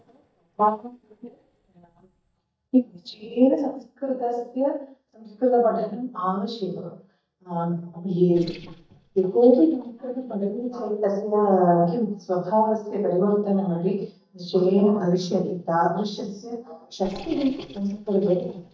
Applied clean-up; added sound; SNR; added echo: neural mask model DeepFilterNet 3.